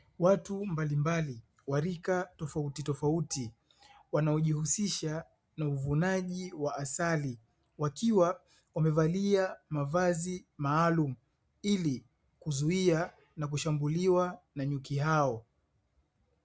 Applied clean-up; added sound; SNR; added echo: none; none; none; none.